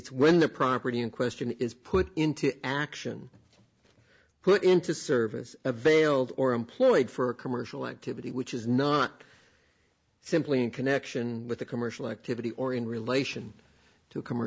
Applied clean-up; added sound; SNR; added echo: none; none; none; none.